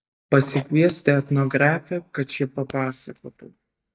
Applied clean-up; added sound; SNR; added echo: neural mask model DeepFilterNet 3.